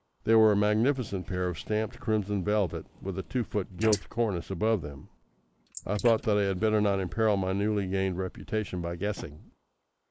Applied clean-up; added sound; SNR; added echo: neural mask model Resemble Enhance denoiser.